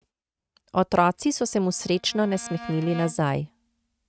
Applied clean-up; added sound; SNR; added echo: neural mask model RNNoise.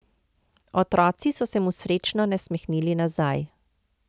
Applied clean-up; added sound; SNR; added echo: none; none; none; none.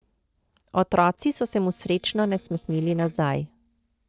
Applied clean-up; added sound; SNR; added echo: neural separator model SepFormer DNS4.